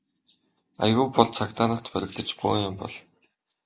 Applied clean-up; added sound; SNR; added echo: none; none; none; none.